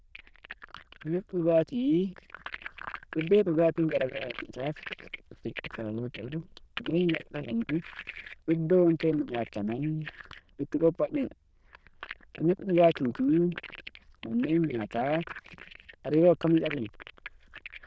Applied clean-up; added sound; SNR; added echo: neural diffusion model UNIVERSE++.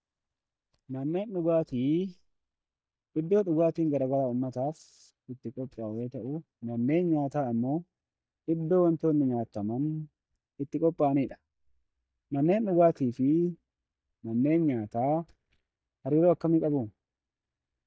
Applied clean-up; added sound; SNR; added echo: neural mask model DeepFilterNet 3.